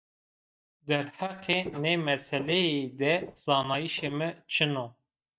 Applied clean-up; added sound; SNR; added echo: neural mask model DeepFilterNet 3.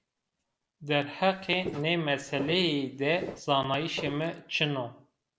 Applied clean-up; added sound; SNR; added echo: none; Walk, footsteps; 13 dB; none.